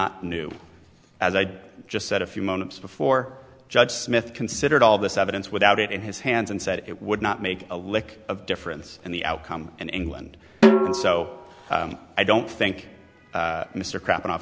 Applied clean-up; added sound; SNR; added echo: none; Snare drum; -1 dB; none.